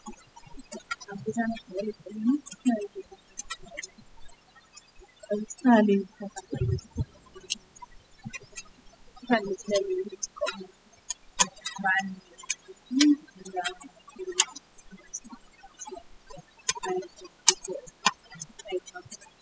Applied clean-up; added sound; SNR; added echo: classical method spectral subtraction.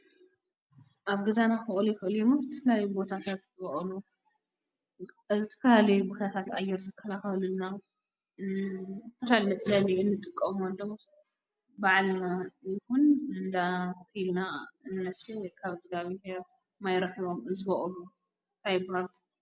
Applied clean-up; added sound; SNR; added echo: none; none; none; none.